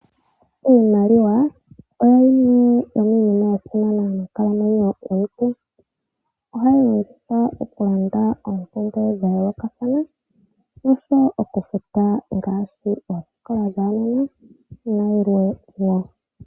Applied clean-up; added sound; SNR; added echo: none; none; none; none.